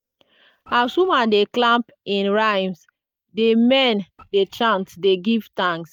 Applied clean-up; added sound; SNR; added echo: neural mask model DeepFilterNet 3.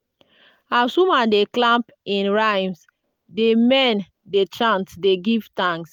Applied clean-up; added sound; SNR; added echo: none; none; none; none.